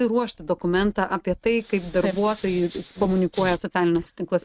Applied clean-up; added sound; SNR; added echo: neural mask model RNNoise.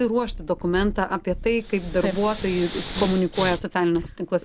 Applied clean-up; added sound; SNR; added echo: none; Purr + Respiratory sounds; 10 dB; none.